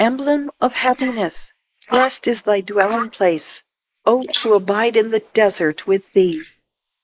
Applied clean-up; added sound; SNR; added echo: neural mask model Resemble Enhance denoiser.